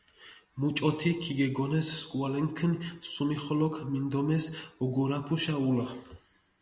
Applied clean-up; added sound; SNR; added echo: none; none; none; none.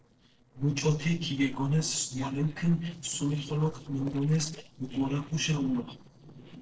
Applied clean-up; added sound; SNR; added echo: neural separator model SepFormer DNS4.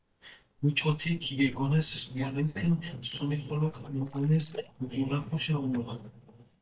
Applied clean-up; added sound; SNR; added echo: neural mask model DeepFilterNet 3.